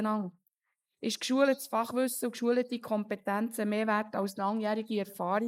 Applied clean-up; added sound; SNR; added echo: neural mask model Resemble Enhance denoiser.